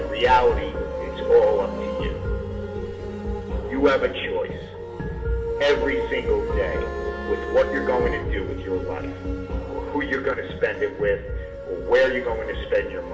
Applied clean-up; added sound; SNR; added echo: none; Bowed string instrument; 12 dB; reverberation time 0.8 s.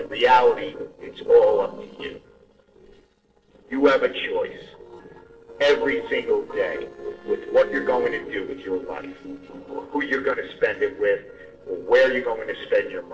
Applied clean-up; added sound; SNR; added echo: neural separator model SepFormer DNS4.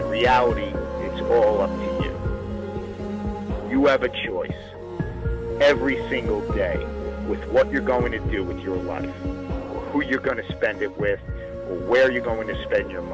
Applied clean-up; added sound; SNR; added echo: none; none; none; none.